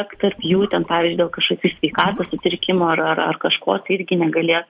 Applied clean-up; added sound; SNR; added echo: none; Gurgling / Liquid; 13 dB; none.